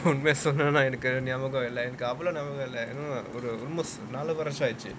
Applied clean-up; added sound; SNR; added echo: none; none; none; none.